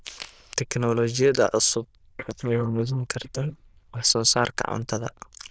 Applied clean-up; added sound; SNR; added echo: neural diffusion model UNIVERSE++.